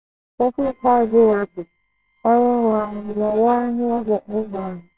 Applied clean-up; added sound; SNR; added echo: neural separator model SepFormer WHAMR!.